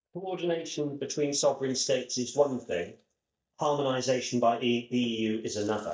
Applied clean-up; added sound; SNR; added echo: neural mask model DeepFilterNet 3.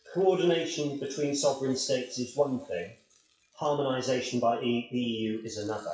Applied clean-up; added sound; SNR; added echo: classical method WPE with log-MMSE.